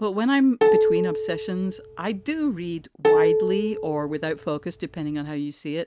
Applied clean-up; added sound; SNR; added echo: none; Plucked string instrument; -2 dB; none.